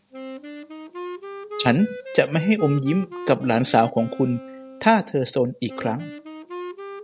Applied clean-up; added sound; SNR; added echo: none; Wind instrument, woodwind instrument; 13 dB; none.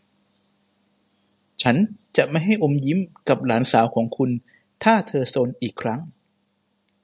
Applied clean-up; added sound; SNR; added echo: none; none; none; none.